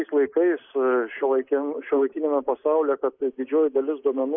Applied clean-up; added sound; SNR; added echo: neural mask model Resemble Enhance denoiser.